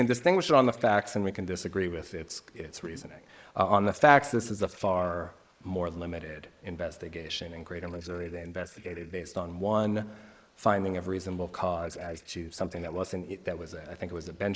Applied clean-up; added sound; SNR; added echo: neural mask model Resemble Enhance denoiser.